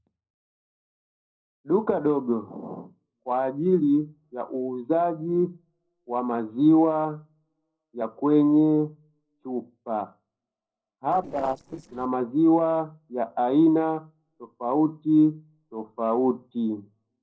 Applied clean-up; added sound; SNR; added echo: neural separator model SepFormer DNS4.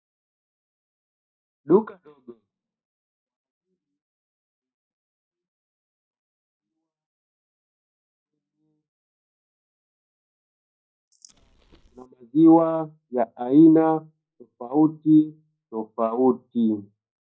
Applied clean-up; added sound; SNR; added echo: neural mask model DeepFilterNet 3.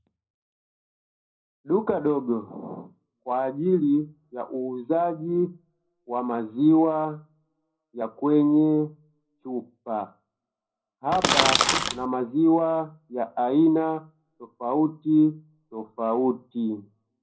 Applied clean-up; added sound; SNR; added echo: none; Crackle; -4 dB; reverberation time 0.4 s.